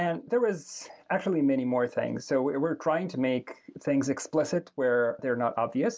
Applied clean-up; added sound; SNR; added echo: none; none; none; none.